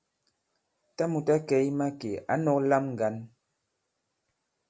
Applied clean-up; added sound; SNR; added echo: none; none; none; none.